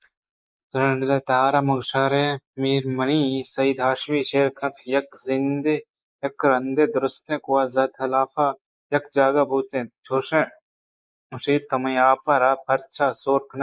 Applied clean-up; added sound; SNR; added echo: neural mask model Resemble Enhance denoiser.